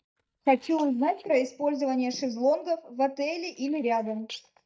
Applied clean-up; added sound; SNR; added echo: neural mask model DeepFilterNet 3.